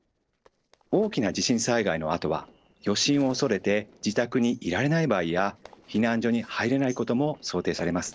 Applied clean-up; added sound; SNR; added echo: neural separator model SepFormer DNS4.